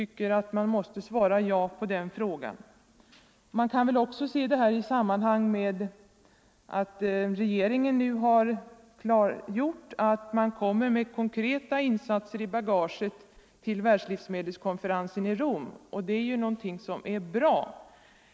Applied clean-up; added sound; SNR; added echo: none; none; none; none.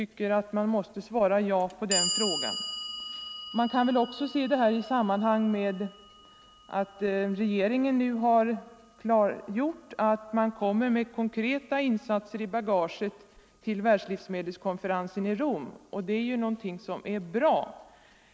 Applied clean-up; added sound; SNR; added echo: none; Clock; 13 dB; none.